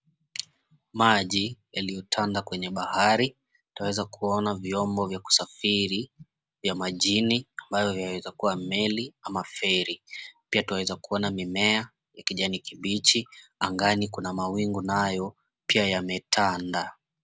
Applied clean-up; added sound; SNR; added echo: none; none; none; none.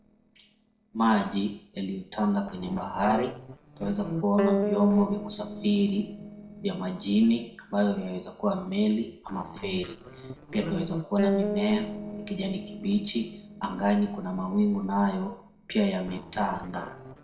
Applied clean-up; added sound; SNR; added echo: neural separator model SepFormer DNS4.